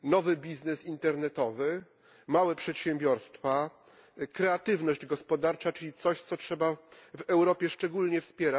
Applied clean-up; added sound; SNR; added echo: none; none; none; none.